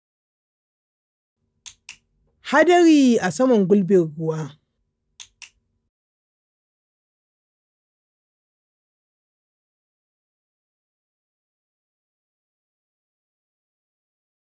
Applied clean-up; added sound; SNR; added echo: none; none; none; none.